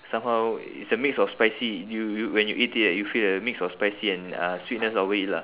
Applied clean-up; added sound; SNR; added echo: none; none; none; none.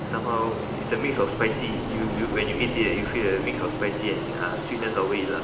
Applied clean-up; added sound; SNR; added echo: none; Engine; 3 dB; reverberation time 0.8 s.